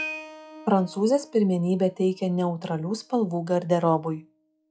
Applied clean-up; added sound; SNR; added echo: classical method log-MMSE.